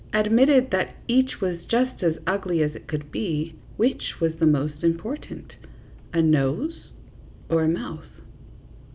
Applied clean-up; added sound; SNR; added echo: none; none; none; none.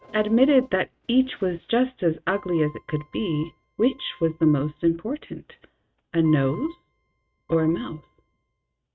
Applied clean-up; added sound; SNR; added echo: neural mask model RNNoise.